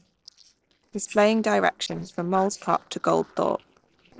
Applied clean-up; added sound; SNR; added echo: neural separator model SepFormer DNS4.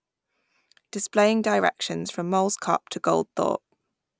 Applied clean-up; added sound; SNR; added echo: none; none; none; none.